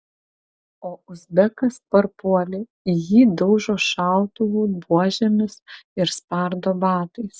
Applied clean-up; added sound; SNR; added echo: none; none; none; none.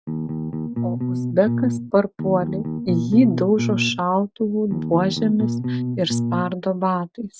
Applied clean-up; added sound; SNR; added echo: none; Bass guitar; 3 dB; none.